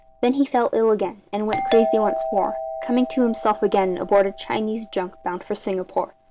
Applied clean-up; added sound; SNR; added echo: none; Doorbell; 8 dB; none.